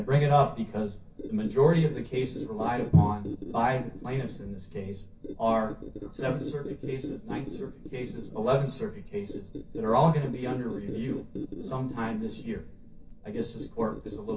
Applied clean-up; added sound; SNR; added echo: none; Squeak; 10 dB; reverberation time 0.3 s.